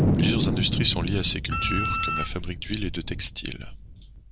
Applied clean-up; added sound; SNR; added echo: none; Thunder + Wind instrument, woodwind instrument; -3 dB; none.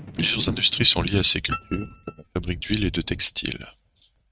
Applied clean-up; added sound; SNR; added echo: neural mask model RNNoise.